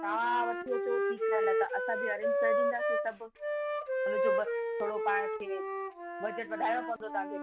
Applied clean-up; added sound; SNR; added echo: none; Wind instrument, woodwind instrument; -3 dB; none.